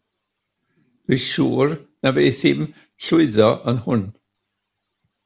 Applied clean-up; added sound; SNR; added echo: none; none; none; none.